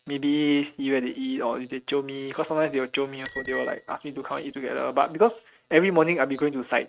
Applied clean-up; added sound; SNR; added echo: neural mask model RNNoise.